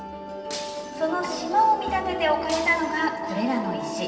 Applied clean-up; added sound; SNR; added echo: none; Shatter; 17 dB; reverberation time 2.4 s.